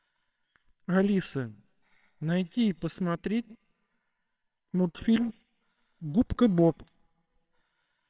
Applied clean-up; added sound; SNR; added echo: neural separator model SepFormer WHAMR!.